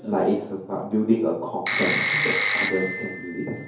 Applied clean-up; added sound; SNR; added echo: none; Telephone; 2 dB; reverberation time 2.4 s.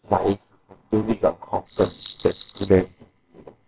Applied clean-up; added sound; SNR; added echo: neural separator model SepFormer WHAMR!.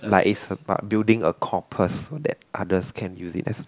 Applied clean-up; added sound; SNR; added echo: none; none; none; none.